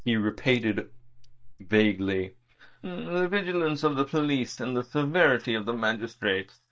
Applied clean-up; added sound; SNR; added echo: neural mask model DeepFilterNet 3.